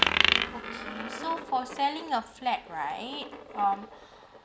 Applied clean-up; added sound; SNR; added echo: none; Coin (dropping); -1 dB; none.